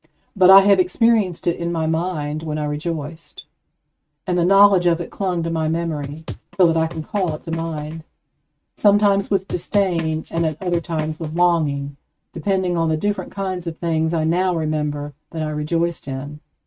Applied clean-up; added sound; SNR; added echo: neural mask model RNNoise.